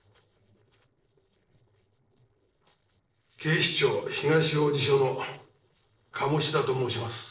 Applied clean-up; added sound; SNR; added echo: neural separator model SepFormer DNS4.